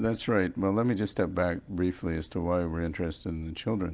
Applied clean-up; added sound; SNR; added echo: none; none; none; none.